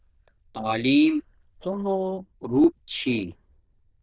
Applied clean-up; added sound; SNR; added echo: neural diffusion model UNIVERSE++.